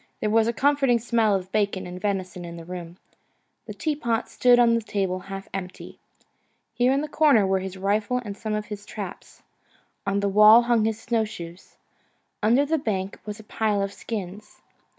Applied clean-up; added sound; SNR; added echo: none; none; none; none.